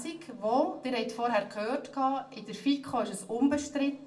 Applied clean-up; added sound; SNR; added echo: none; none; none; reverberation time 0.3 s.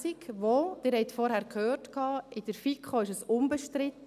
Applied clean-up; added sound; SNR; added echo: none; none; none; none.